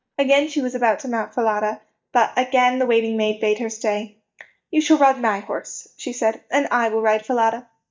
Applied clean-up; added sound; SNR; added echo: neural mask model DeepFilterNet 3.